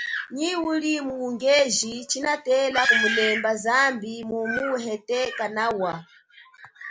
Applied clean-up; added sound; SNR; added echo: none; none; none; none.